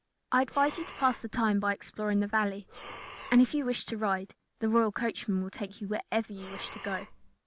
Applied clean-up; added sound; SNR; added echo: none; Breathing; 14 dB; none.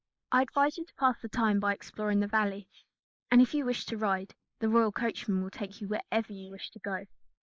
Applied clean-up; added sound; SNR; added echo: neural mask model Resemble Enhance denoiser.